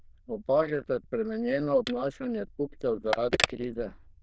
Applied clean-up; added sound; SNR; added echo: neural diffusion model UNIVERSE++.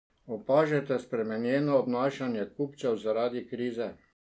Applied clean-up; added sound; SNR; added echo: none; none; none; none.